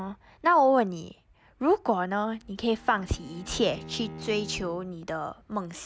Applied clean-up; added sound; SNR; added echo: none; Bowed string instrument; 17 dB; none.